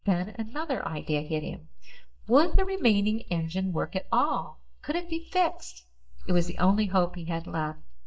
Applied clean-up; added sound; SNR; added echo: neural mask model DeepFilterNet 3.